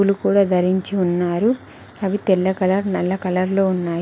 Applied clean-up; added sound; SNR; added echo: none; none; none; none.